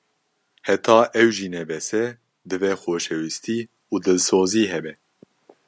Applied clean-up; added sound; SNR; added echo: none; none; none; none.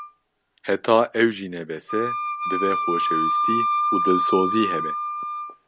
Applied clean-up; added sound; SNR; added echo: none; Wind instrument, woodwind instrument; 0 dB; none.